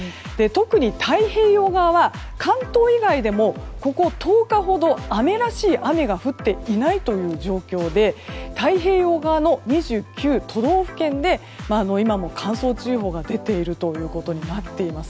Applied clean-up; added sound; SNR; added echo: none; none; none; none.